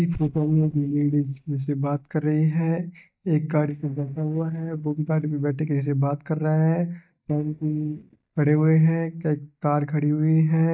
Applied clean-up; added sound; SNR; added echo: neural mask model DeepFilterNet 3.